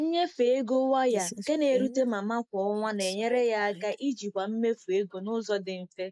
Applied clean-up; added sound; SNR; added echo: neural mask model Resemble Enhance denoiser.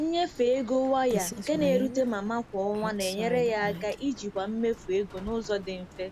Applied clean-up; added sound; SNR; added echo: none; Rain; 11 dB; none.